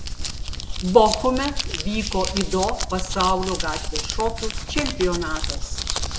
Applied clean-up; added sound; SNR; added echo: none; Crumpling, crinkling; 2 dB; none.